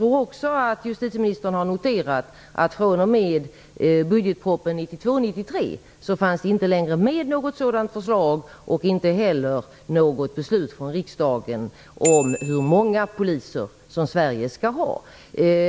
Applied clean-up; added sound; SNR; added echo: none; Bicycle bell; 13 dB; none.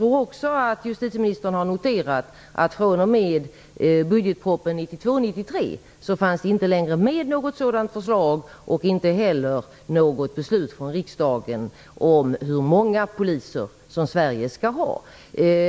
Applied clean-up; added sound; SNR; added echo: none; none; none; none.